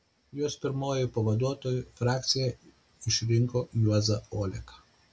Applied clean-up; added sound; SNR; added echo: none; none; none; none.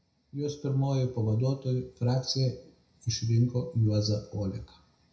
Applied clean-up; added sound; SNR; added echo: none; none; none; reverberation time 0.5 s.